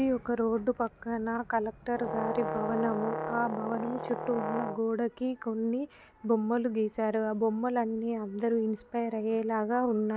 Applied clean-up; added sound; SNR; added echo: none; Brass instrument; 5 dB; none.